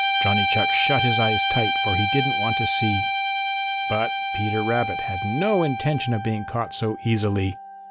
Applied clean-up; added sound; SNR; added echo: none; Guitar; 0 dB; none.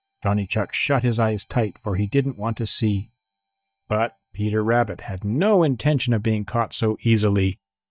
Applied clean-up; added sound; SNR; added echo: neural mask model DeepFilterNet 3.